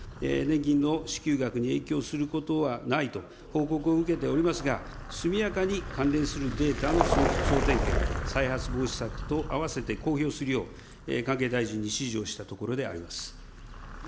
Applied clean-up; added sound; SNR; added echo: none; Vehicle; 5 dB; none.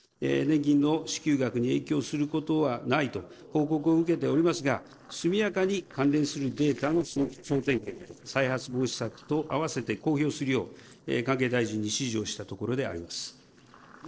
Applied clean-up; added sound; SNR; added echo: neural separator model SepFormer DNS4.